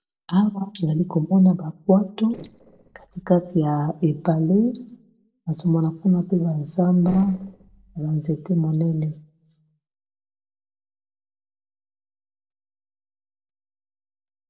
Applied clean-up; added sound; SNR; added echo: neural separator model SepFormer DNS4.